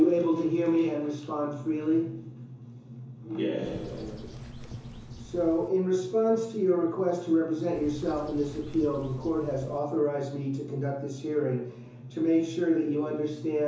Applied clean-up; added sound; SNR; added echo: none; Bird; 16 dB; reverberation time 0.7 s.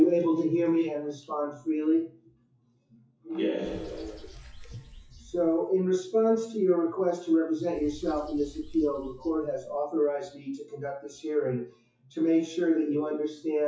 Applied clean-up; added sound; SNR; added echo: classical method WPE with log-MMSE.